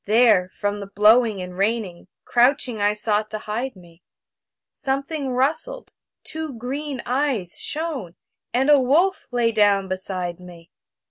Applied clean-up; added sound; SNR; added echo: none; none; none; none.